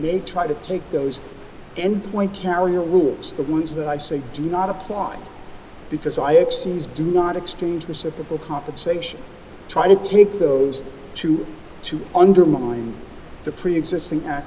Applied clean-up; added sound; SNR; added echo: none; Stream; 18 dB; none.